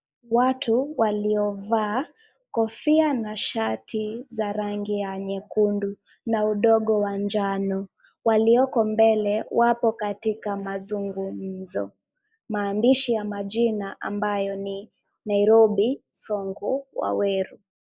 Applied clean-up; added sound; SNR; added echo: neural mask model Resemble Enhance denoiser.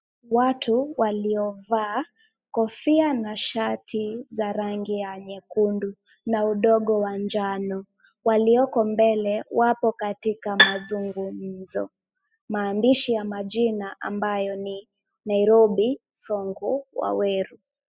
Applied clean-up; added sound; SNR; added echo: classical method spectral subtraction.